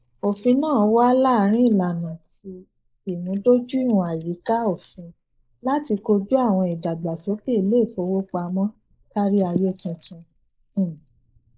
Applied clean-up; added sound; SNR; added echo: neural mask model Resemble Enhance denoiser.